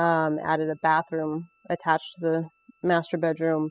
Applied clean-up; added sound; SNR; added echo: classical method spectral subtraction.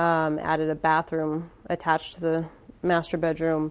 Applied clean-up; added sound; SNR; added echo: none; none; none; none.